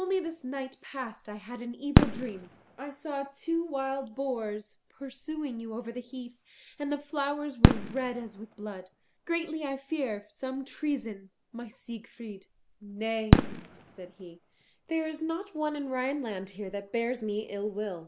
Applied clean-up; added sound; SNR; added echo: none; Fireworks; -2 dB; none.